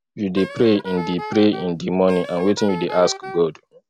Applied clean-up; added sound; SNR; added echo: none; Wind instrument, woodwind instrument; 13 dB; none.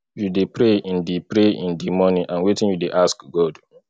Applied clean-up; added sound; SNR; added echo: none; none; none; none.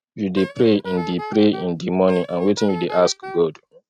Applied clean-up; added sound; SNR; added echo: neural mask model RNNoise.